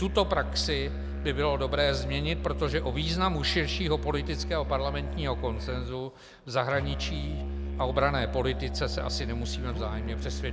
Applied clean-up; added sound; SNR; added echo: none; Musical instrument; 3 dB; none.